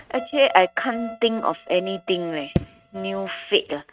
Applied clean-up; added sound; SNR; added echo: neural mask model RNNoise.